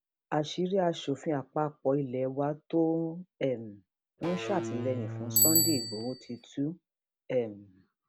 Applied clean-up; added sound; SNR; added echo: none; Electric guitar / Bass guitar + Bicycle bell; 4 dB; none.